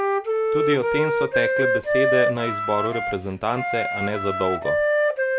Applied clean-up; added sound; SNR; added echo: none; Wind instrument, woodwind instrument; -4 dB; none.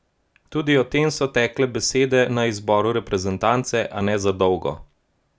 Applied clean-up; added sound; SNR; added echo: none; none; none; none.